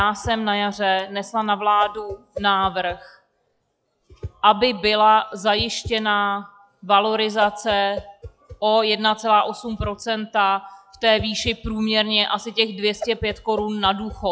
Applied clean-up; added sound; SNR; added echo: classical method log-MMSE.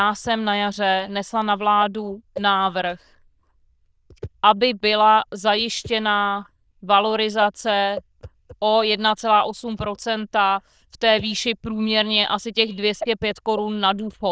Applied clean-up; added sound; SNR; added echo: neural diffusion model UNIVERSE++.